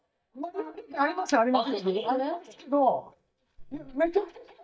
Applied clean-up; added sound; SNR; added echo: neural mask model DeepFilterNet 3.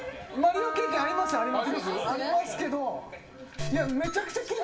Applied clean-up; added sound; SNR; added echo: none; Wind instrument, woodwind instrument; 5 dB; reverberation time 0.2 s.